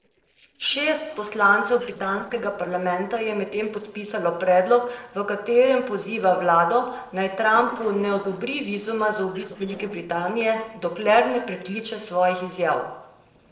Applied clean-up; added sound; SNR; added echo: neural separator model SepFormer DNS4.